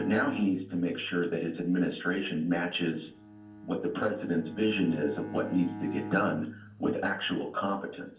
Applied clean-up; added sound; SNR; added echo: none; Bowed string instrument; 14 dB; reverberation time 0.3 s.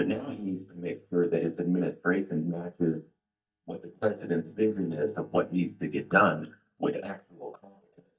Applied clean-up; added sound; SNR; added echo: neural mask model DeepFilterNet 3.